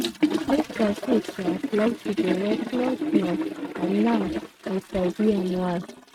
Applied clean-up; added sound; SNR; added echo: neural mask model RNNoise.